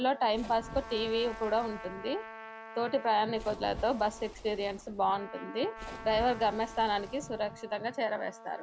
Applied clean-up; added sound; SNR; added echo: none; Trumpet + Splash, splatter; 13 dB; none.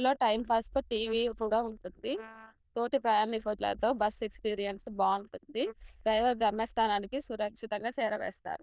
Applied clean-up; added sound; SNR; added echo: neural diffusion model UNIVERSE++.